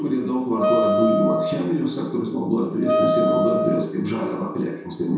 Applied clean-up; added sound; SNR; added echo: none; Wind instrument, woodwind instrument; -1 dB; reverberation time 0.7 s.